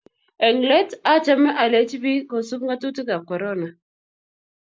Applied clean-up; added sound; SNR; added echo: none; none; none; none.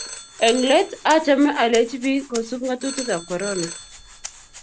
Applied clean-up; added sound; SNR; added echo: none; Rattle (instrument) + Telephone; 13 dB; none.